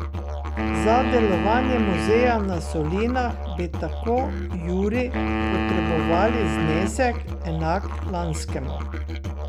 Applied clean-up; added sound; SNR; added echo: none; Musical instrument + Wind instrument, woodwind instrument; 0 dB; none.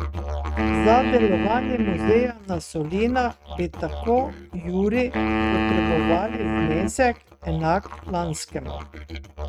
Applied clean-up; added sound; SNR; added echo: neural mask model RNNoise.